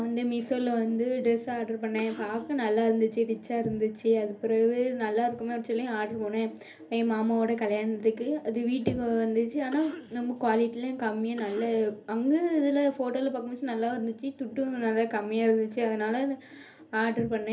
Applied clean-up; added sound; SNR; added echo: none; Cough; 20 dB; reverberation time 0.3 s.